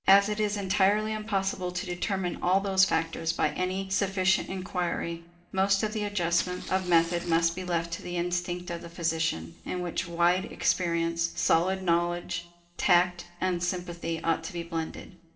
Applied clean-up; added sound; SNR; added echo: neural separator model SepFormer DNS4.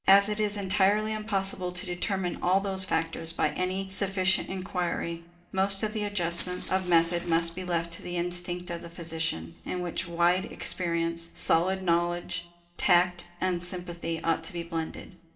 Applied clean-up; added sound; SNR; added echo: none; Tearing; 14 dB; reverberation time 1.7 s.